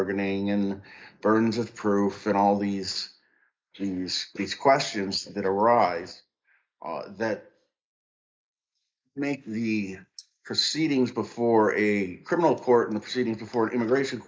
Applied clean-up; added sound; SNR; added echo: neural mask model Resemble Enhance denoiser.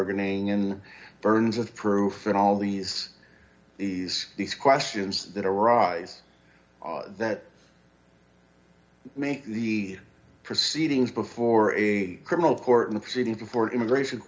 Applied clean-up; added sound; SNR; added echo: none; none; none; none.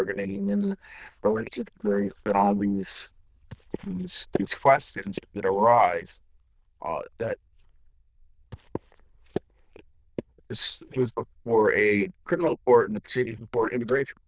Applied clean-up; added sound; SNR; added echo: neural diffusion model UNIVERSE++.